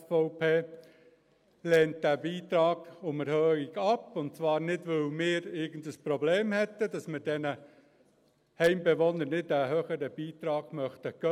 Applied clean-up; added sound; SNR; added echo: none; none; none; none.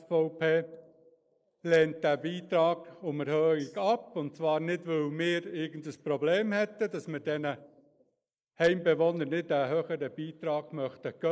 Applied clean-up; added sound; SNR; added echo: neural mask model Resemble Enhance denoiser.